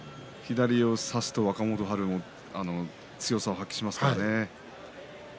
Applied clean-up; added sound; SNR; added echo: none; none; none; none.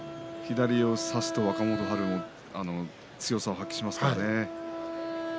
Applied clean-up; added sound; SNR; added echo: none; Wind instrument, woodwind instrument; 6 dB; none.